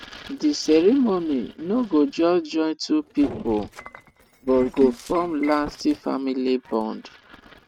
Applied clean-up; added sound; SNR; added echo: neural mask model RNNoise.